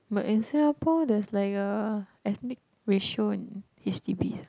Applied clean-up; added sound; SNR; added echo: none; none; none; none.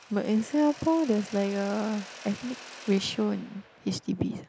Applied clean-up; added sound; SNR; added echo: none; Mechanisms; 18 dB; none.